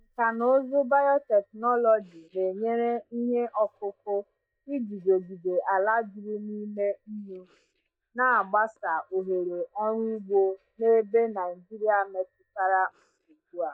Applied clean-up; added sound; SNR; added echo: neural mask model DeepFilterNet 3.